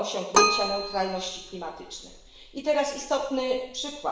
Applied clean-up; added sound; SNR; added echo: none; Keyboard (musical); 1 dB; reverberation time 0.9 s.